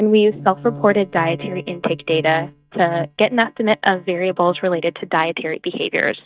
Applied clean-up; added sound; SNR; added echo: neural mask model DeepFilterNet 3.